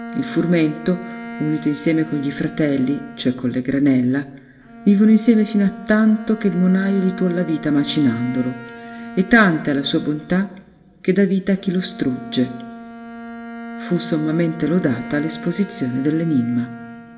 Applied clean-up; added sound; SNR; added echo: none; Bowed string instrument; 14 dB; reverberation time 1.3 s.